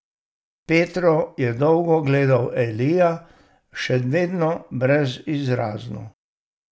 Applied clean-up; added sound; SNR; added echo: none; none; none; none.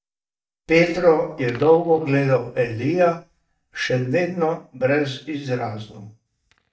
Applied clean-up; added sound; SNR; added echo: neural mask model DeepFilterNet 3.